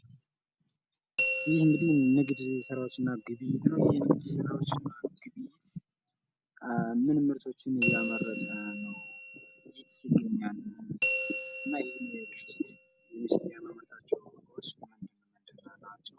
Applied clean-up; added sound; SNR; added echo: none; Bell; 3 dB; none.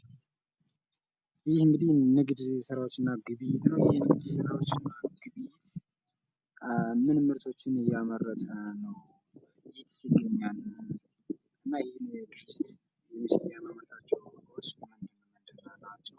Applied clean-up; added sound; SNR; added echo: none; none; none; none.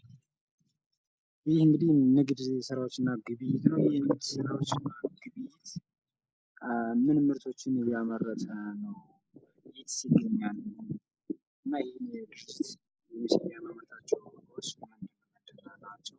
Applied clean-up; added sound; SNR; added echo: neural mask model Resemble Enhance denoiser.